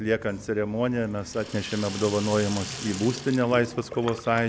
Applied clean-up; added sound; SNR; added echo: none; Sink (filling or washing) / Water tap, faucet; 13 dB; none.